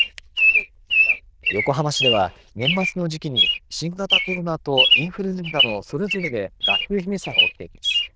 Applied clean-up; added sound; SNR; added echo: neural diffusion model UNIVERSE++.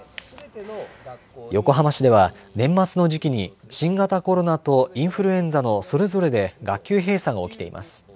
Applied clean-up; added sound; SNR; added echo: none; none; none; none.